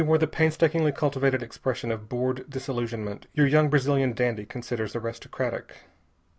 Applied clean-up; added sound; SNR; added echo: none; none; none; none.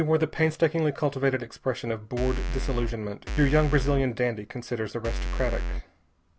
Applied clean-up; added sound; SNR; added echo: none; Bass drum / Keyboard (musical); 1 dB; none.